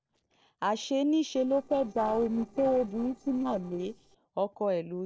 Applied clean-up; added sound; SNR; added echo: neural separator model SepFormer DNS4.